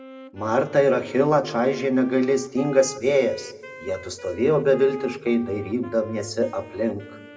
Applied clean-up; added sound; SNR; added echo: none; Wind instrument, woodwind instrument; 18 dB; reverberation time 1.2 s.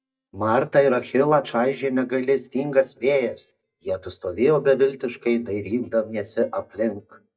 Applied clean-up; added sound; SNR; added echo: neural mask model DeepFilterNet 3.